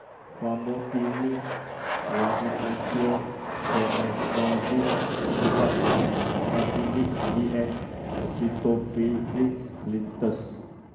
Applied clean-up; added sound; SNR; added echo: none; Aircraft; 0 dB; reverberation time 1.0 s.